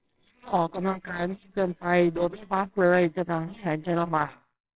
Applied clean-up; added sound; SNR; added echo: neural separator model SepFormer WHAMR!.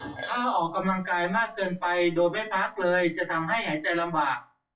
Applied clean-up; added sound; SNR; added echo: classical method WPE with log-MMSE.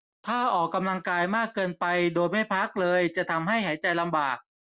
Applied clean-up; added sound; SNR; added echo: none; none; none; none.